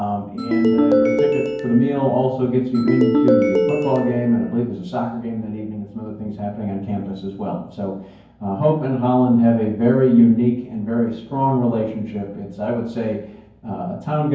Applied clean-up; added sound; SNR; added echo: none; Ringtone; 0 dB; reverberation time 0.9 s.